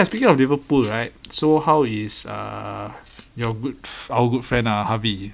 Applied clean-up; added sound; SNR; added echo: none; none; none; none.